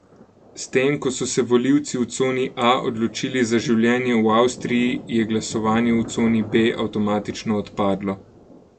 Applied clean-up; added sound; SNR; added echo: none; Thunder; 18 dB; none.